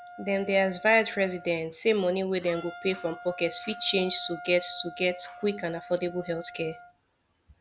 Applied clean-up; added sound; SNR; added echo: none; Wind instrument, woodwind instrument; 16 dB; none.